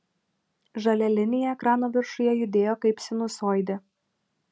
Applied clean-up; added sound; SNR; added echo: none; none; none; none.